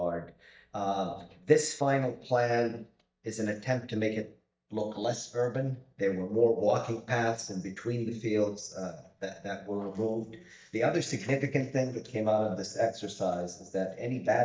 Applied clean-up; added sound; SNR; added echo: neural mask model DeepFilterNet 3.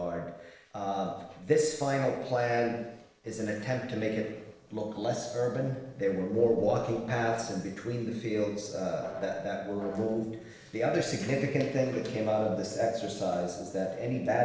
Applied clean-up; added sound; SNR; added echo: neural separator model SepFormer DNS4.